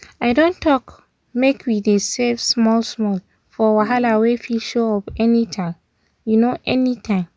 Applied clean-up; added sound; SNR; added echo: none; Piano; 14 dB; none.